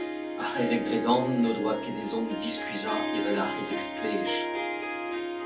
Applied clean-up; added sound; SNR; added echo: none; Harp; 2 dB; reverberation time 0.2 s.